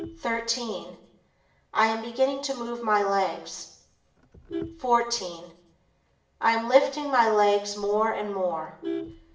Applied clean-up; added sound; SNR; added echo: none; Vehicle horn, car horn, honking; 16 dB; reverberation time 0.7 s.